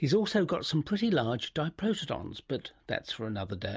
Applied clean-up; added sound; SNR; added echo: none; none; none; none.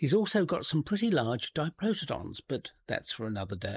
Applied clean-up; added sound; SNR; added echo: neural mask model Resemble Enhance denoiser.